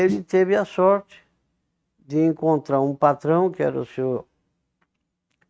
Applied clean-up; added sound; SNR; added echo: neural mask model RNNoise.